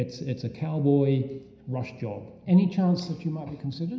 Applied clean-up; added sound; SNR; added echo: none; none; none; reverberation time 0.9 s.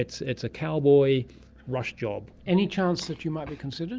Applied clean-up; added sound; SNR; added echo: none; none; none; none.